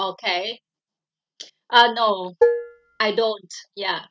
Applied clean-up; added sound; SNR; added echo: neural mask model RNNoise.